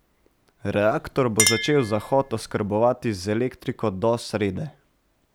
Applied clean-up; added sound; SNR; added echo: none; Chink, clink; 8 dB; none.